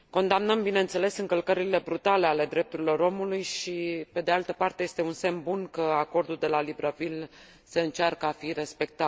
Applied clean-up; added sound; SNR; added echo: none; none; none; none.